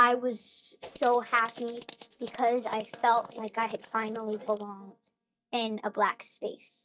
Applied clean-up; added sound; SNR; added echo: neural mask model DeepFilterNet 3.